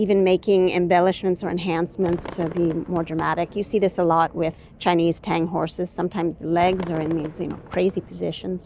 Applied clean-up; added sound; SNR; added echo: none; Fireworks; 19 dB; none.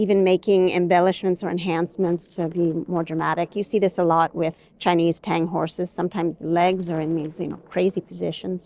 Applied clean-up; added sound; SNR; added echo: neural separator model SepFormer DNS4.